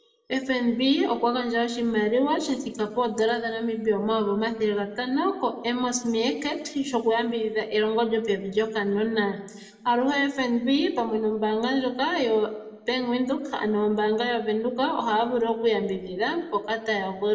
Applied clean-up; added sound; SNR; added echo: none; none; none; reverberation time 0.8 s.